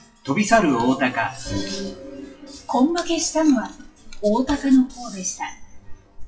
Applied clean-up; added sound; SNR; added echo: classical method WPE with log-MMSE.